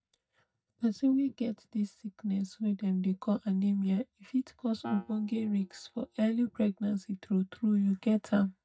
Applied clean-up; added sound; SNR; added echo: neural mask model DeepFilterNet 3.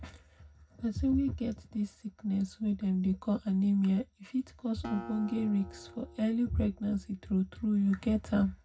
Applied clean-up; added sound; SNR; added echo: none; Acoustic guitar; 17 dB; reverberation time 0.4 s.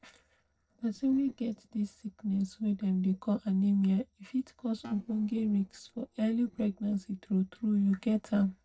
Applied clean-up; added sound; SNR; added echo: neural separator model SepFormer DNS4.